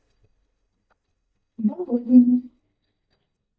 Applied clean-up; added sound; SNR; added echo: neural mask model DeepFilterNet 3.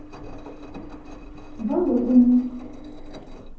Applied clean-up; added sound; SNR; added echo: none; Engine; 14 dB; reverberation time 0.9 s.